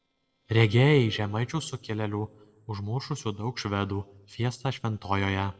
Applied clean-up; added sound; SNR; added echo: neural separator model SepFormer DNS4.